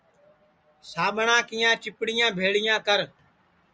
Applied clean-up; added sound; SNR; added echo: none; none; none; none.